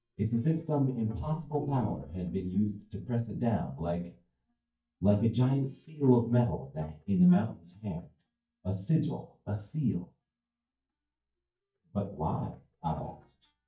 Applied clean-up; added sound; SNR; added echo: neural mask model DeepFilterNet 3.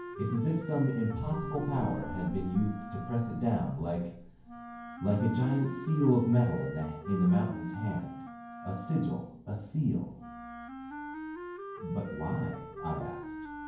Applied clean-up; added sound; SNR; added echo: none; Wind instrument, woodwind instrument; 11 dB; reverberation time 0.9 s.